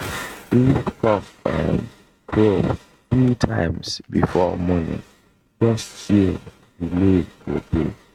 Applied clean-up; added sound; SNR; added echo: neural mask model RNNoise.